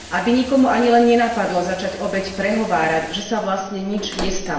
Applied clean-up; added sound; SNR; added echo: none; Bathtub (filling or washing); 17 dB; reverberation time 0.9 s.